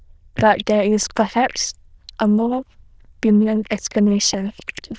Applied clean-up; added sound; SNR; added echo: neural diffusion model UNIVERSE++.